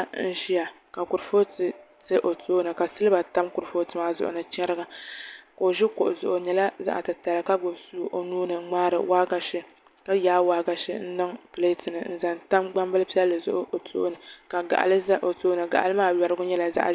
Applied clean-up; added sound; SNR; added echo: none; none; none; none.